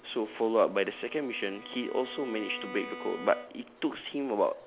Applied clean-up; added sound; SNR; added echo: none; Bowed string instrument; 15 dB; none.